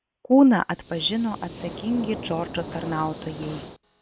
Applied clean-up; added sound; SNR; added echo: none; Hiss; 13 dB; none.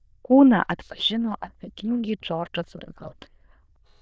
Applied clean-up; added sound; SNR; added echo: neural diffusion model UNIVERSE++.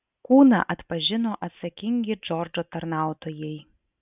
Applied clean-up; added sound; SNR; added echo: none; none; none; none.